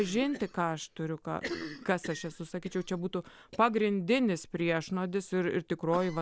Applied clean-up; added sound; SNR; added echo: none; Cough; 16 dB; none.